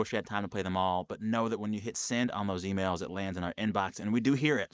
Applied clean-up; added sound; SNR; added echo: neural mask model Resemble Enhance denoiser.